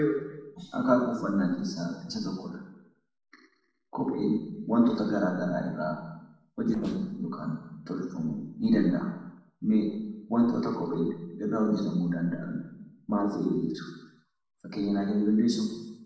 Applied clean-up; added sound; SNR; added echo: neural separator model SepFormer DNS4.